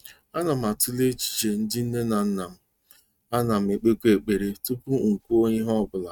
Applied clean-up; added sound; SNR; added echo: neural mask model RNNoise.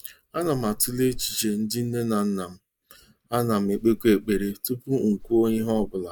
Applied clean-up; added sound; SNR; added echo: neural mask model Resemble Enhance denoiser.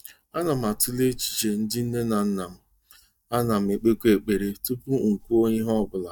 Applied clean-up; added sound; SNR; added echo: neural mask model DeepFilterNet 3.